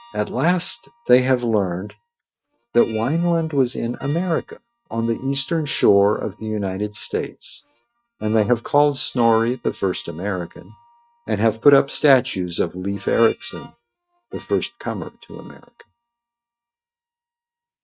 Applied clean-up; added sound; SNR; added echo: neural mask model RNNoise.